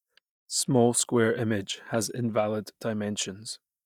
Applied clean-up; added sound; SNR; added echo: neural mask model DeepFilterNet 3.